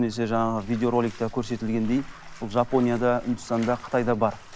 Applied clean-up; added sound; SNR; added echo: none; Bathtub (filling or washing); 14 dB; none.